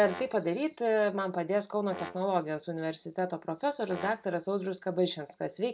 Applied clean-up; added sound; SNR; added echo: none; Brass instrument; 18 dB; none.